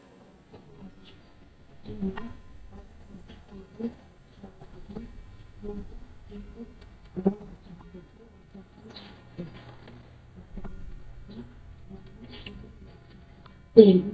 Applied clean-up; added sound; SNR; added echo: neural mask model DeepFilterNet 3.